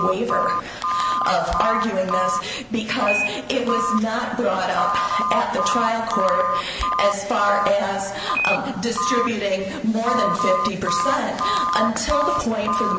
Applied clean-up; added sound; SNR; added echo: none; Telephone; 1 dB; none.